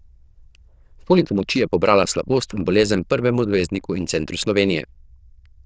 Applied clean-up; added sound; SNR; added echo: neural diffusion model UNIVERSE++.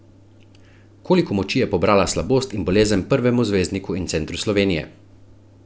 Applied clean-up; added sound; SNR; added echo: none; none; none; none.